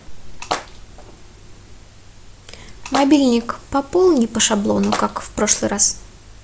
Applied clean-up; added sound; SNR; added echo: none; Splash, splatter; 13 dB; none.